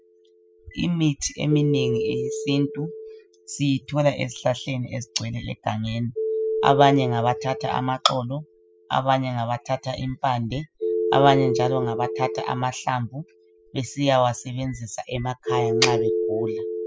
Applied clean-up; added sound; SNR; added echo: classical method spectral subtraction.